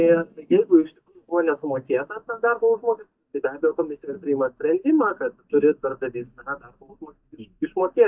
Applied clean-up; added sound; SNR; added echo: neural mask model DeepFilterNet 3.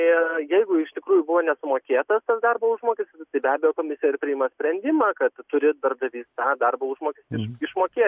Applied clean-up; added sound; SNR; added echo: none; none; none; none.